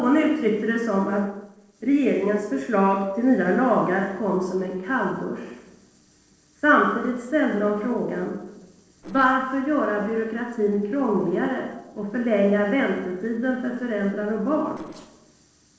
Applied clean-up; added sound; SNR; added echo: neural separator model SepFormer DNS4.